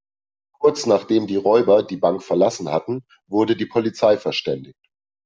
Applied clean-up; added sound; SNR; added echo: none; none; none; none.